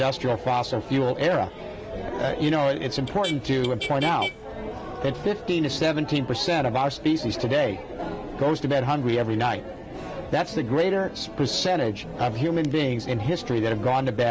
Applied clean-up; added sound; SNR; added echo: none; Motor vehicle (road); 13 dB; none.